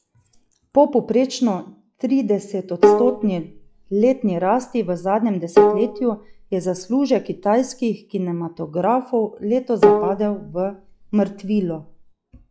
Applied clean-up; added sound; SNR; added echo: classical method log-MMSE.